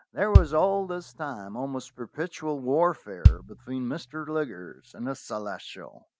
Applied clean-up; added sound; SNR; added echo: none; Bass drum; -5 dB; none.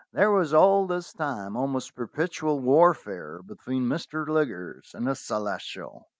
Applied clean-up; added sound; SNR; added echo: none; none; none; none.